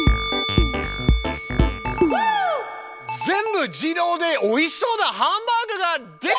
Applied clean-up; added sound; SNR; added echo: none; Musical instrument; 12 dB; none.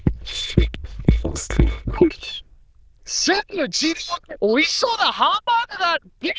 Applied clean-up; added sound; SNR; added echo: neural diffusion model UNIVERSE++.